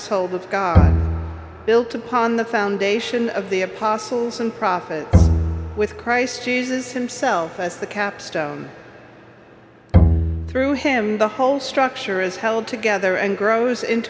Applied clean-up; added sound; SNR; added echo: none; Bowed string instrument; -2 dB; none.